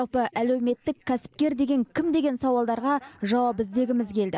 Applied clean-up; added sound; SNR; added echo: neural mask model Resemble Enhance denoiser.